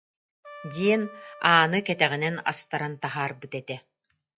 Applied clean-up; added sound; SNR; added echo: classical method log-MMSE.